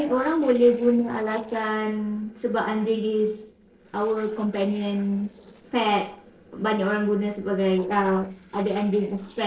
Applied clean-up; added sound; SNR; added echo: neural separator model SepFormer DNS4.